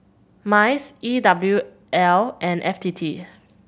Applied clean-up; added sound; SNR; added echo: none; none; none; none.